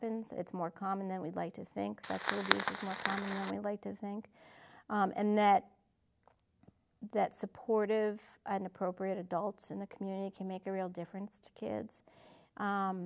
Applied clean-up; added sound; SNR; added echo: none; Fire; -3 dB; none.